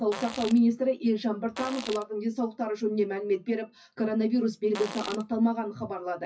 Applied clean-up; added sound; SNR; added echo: classical method WPE with log-MMSE.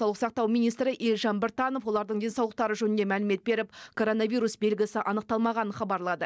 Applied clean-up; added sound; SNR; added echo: none; none; none; none.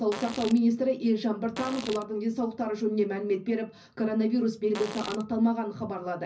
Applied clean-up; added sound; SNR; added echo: none; Fart; 13 dB; reverberation time 0.4 s.